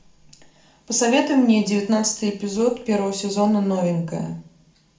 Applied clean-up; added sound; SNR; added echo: none; none; none; reverberation time 0.4 s.